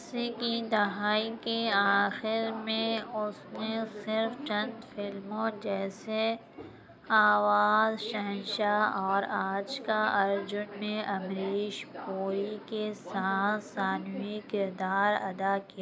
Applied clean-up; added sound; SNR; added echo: none; Subway, metro, underground; 14 dB; none.